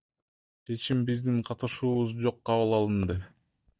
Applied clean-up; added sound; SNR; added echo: neural mask model DeepFilterNet 3.